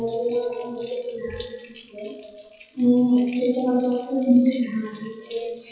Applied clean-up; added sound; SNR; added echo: classical method WPE with log-MMSE.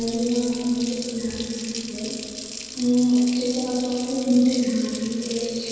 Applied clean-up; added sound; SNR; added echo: none; Water tap, faucet; 12 dB; reverberation time 2.1 s.